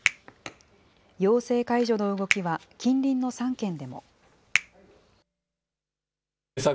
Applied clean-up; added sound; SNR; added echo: none; Finger snapping; 7 dB; none.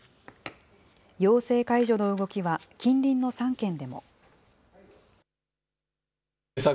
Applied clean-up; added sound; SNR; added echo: none; none; none; none.